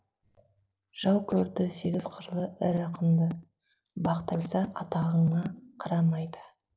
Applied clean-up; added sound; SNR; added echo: neural separator model SepFormer DNS4.